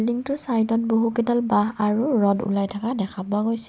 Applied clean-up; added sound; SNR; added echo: none; none; none; none.